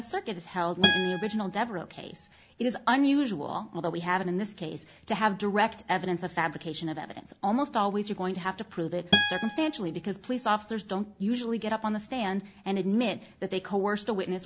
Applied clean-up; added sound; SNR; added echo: none; Acoustic guitar; 0 dB; none.